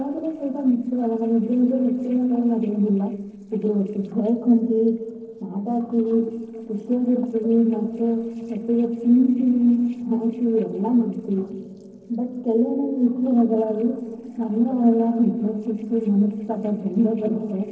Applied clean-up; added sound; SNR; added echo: neural separator model SepFormer DNS4.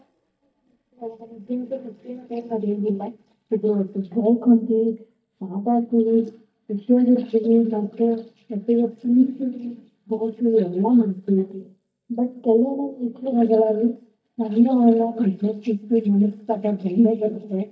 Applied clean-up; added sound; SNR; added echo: neural mask model DeepFilterNet 3.